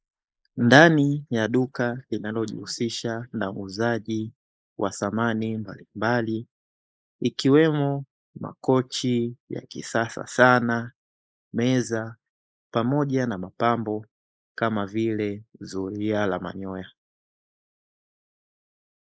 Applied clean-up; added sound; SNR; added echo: neural mask model Resemble Enhance denoiser.